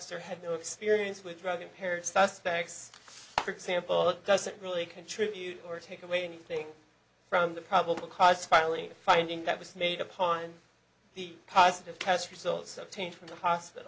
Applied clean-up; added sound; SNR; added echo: none; none; none; none.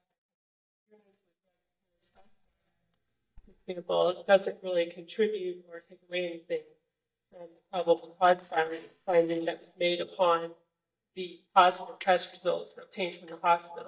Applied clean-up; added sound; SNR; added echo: neural mask model DeepFilterNet 3.